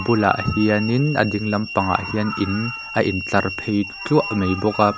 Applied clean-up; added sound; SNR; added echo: none; Meow; 17 dB; none.